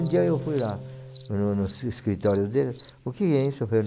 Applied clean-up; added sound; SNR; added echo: none; Bowed string instrument + Cricket; 11 dB; none.